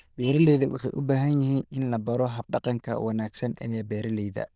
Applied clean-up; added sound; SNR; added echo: neural diffusion model UNIVERSE++.